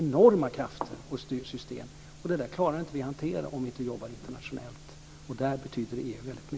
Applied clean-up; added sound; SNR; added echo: none; none; none; none.